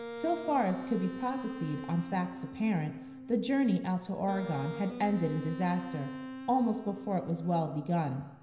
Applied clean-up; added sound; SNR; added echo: none; Wind instrument, woodwind instrument; 10 dB; reverberation time 0.9 s.